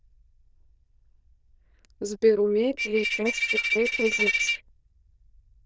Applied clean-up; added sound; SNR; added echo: neural diffusion model UNIVERSE++.